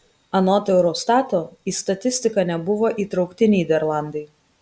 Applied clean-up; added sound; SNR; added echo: none; none; none; none.